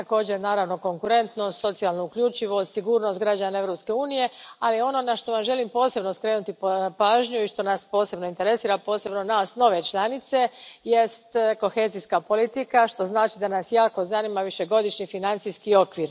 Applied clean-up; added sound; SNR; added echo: none; none; none; none.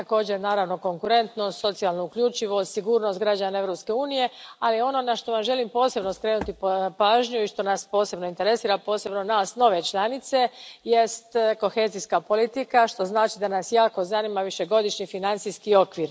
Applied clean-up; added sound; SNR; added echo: none; Walk, footsteps; 17 dB; none.